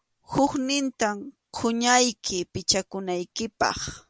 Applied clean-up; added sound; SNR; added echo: none; none; none; none.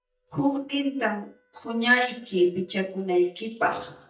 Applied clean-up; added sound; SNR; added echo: neural mask model DeepFilterNet 3.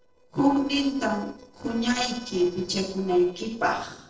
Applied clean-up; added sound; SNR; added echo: neural separator model SepFormer DNS4.